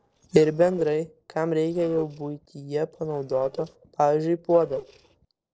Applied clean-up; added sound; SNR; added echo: neural separator model SepFormer DNS4.